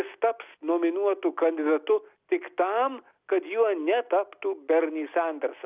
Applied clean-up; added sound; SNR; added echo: none; none; none; none.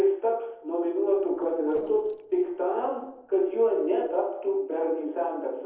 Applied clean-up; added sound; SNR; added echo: neural separator model SepFormer DNS4.